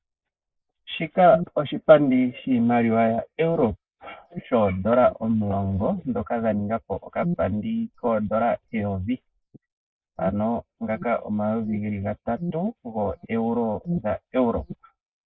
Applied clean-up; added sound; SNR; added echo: neural mask model Resemble Enhance denoiser.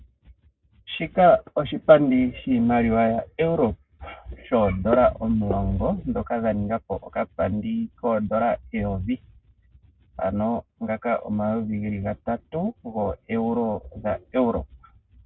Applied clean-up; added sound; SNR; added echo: none; none; none; none.